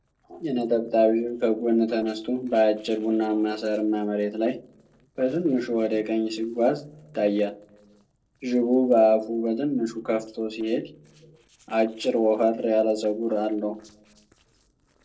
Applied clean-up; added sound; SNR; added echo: neural separator model SepFormer DNS4.